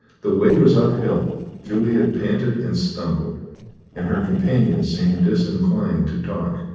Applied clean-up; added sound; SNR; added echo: neural separator model SepFormer DNS4.